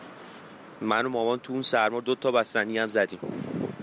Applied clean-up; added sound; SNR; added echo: none; none; none; none.